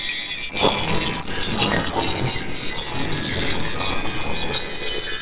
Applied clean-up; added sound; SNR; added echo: neural separator model SepFormer WHAMR!.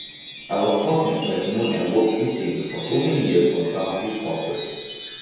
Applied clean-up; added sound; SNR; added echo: none; Wind chime; 14 dB; reverberation time 1.2 s.